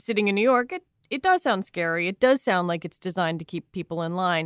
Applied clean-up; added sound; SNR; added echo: none; none; none; none.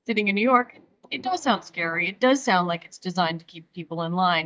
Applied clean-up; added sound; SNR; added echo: neural mask model DeepFilterNet 3.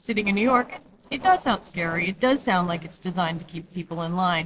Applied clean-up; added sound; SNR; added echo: neural separator model SepFormer DNS4.